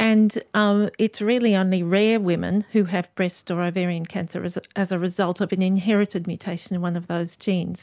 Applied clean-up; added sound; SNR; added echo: none; none; none; none.